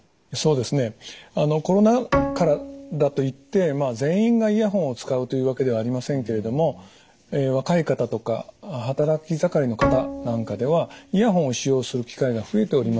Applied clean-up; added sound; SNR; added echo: none; Bowed string instrument; 8 dB; none.